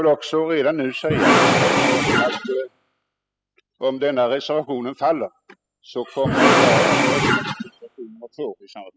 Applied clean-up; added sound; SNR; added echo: classical method spectral subtraction.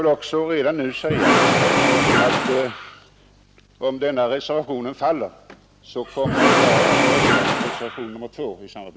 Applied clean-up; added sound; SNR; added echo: none; Engine / Mechanisms; -5 dB; none.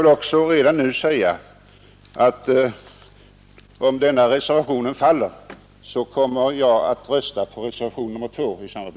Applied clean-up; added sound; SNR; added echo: none; none; none; none.